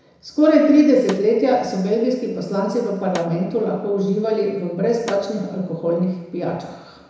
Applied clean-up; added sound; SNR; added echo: none; Snare drum; 20 dB; reverberation time 1.0 s.